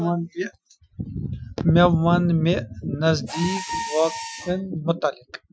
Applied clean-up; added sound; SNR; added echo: classical method Wiener filter.